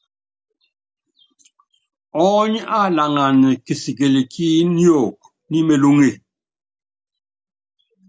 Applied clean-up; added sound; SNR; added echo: none; none; none; none.